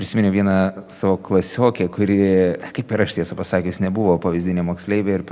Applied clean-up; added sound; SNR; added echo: none; none; none; none.